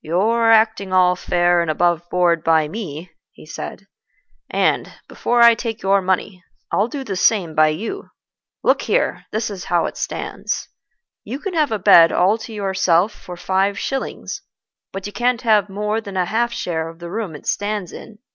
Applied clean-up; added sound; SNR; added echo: none; none; none; none.